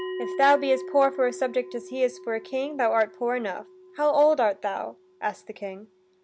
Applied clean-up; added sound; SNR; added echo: none; Bell; 14 dB; none.